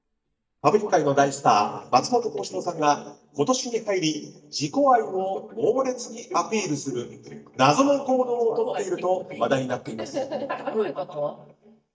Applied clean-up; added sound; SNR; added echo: neural mask model DeepFilterNet 3.